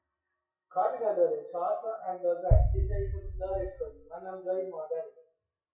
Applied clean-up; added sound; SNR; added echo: classical method WPE with log-MMSE.